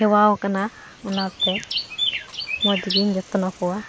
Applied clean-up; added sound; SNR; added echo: neural mask model Resemble Enhance denoiser.